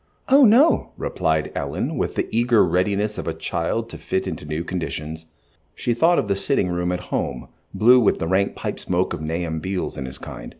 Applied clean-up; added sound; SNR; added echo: none; none; none; none.